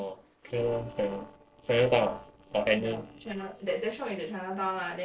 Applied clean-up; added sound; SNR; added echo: neural separator model SepFormer DNS4.